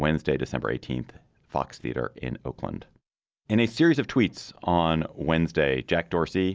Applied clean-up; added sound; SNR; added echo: none; none; none; none.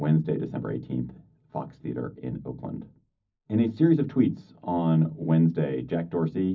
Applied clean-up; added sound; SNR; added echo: none; none; none; reverberation time 0.4 s.